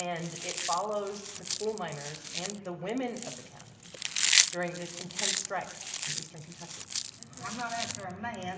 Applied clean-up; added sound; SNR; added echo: none; Chewing, mastication; -3 dB; reverberation time 1.0 s.